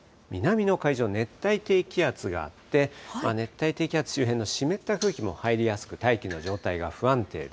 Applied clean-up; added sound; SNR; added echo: none; none; none; none.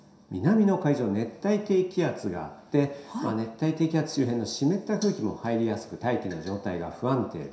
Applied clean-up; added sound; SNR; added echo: none; none; none; reverberation time 0.7 s.